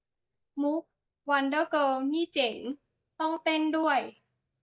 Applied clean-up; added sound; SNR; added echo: neural mask model DeepFilterNet 3.